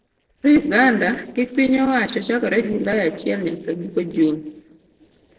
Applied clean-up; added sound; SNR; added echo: neural separator model SepFormer DNS4.